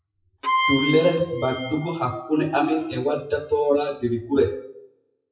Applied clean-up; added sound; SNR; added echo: classical method WPE with log-MMSE.